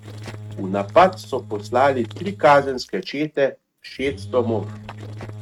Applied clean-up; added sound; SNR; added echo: neural mask model RNNoise.